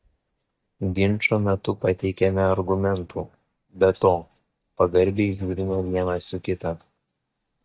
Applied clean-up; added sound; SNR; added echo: neural mask model DeepFilterNet 3.